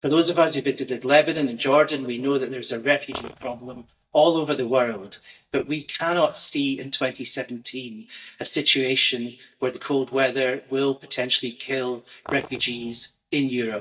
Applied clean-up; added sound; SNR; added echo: neural mask model DeepFilterNet 3.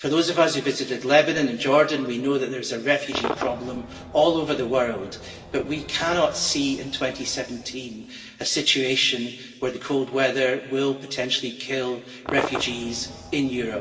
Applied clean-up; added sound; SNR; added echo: none; Crowd / Cheering / Fireworks; 15 dB; reverberation time 2.0 s.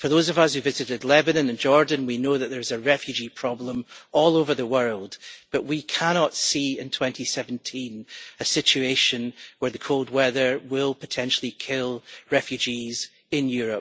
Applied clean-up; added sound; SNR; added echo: none; none; none; none.